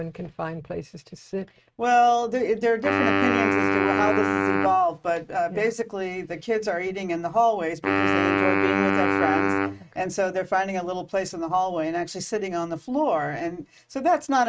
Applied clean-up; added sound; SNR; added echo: neural mask model RNNoise.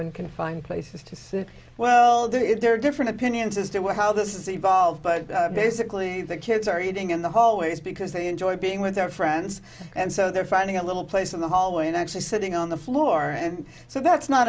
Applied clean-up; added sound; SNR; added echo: none; none; none; none.